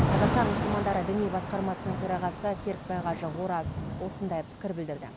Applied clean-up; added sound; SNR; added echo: none; Thunder / Rain; 1 dB; none.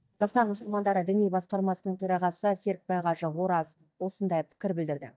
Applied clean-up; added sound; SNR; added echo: neural mask model DeepFilterNet 3.